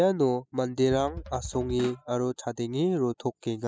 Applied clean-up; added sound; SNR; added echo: classical method spectral subtraction.